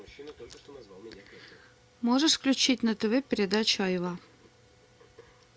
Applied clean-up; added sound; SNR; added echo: none; none; none; none.